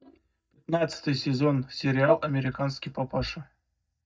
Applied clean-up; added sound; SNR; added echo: neural mask model DeepFilterNet 3.